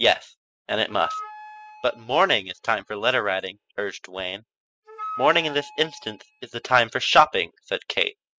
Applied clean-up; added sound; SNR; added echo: classical method spectral subtraction.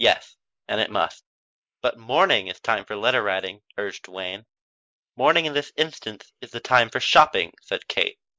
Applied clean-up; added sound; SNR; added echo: neural mask model Resemble Enhance denoiser.